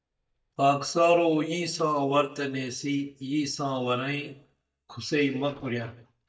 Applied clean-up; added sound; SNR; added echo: neural mask model DeepFilterNet 3.